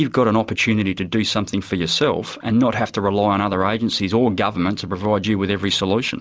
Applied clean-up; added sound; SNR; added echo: none; none; none; none.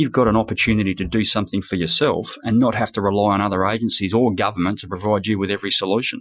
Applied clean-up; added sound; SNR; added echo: classical method Wiener filter.